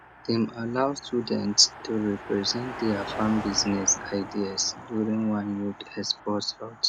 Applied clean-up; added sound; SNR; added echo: none; Car passing by; 13 dB; none.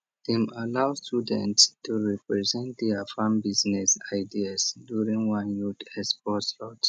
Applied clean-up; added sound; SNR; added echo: none; none; none; none.